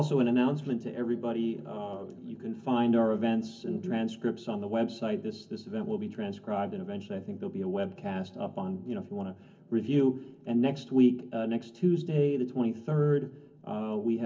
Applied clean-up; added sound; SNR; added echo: none; none; none; reverberation time 0.3 s.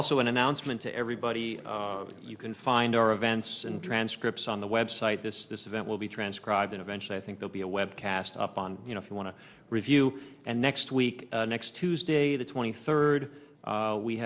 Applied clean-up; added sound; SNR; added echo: none; none; none; none.